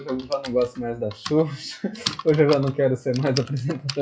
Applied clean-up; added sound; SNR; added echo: classical method WPE with log-MMSE.